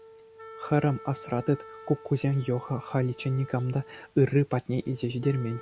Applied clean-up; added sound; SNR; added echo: none; Wind instrument, woodwind instrument; 19 dB; none.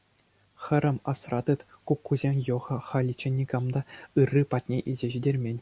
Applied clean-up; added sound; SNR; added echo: none; none; none; none.